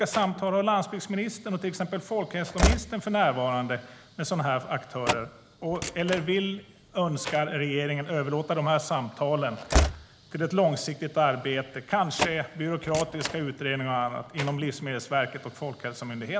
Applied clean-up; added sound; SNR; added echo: none; Slam / Train; 6 dB; none.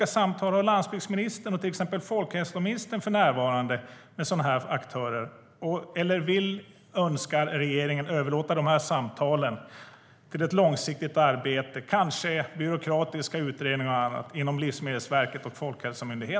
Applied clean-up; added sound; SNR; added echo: none; none; none; none.